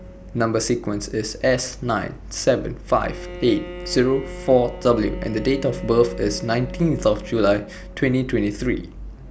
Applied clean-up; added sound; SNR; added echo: none; Bowed string instrument; 17 dB; none.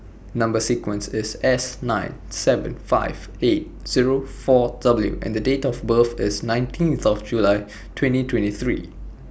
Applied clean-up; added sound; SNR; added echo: none; none; none; none.